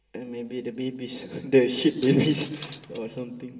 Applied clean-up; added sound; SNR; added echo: none; Coin (dropping); 18 dB; reverberation time 1.6 s.